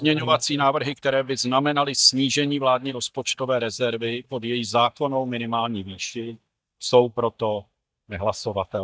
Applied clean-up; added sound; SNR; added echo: neural mask model DeepFilterNet 3.